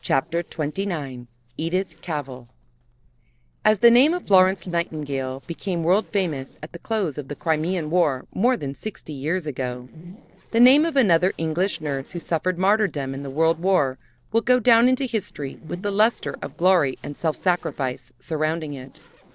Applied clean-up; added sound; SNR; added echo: neural separator model SepFormer DNS4.